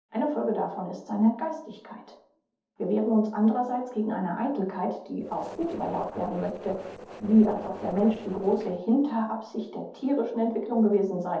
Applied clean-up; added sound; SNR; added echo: neural separator model SepFormer DNS4.